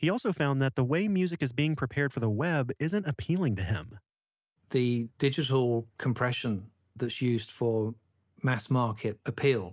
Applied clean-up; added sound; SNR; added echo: none; none; none; none.